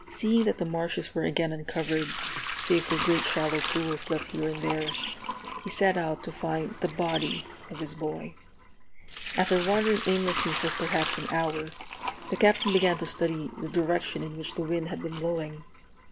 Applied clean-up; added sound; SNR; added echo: none; Bird + Sink (filling or washing) / Liquid; 6 dB; none.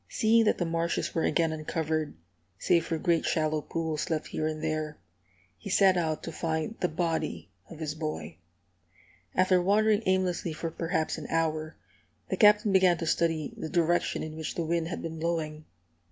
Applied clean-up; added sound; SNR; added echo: none; none; none; none.